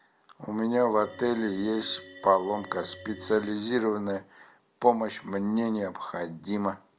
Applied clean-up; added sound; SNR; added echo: none; Organ; 17 dB; none.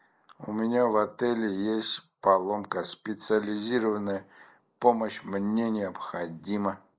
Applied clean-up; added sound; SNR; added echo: neural mask model Resemble Enhance denoiser.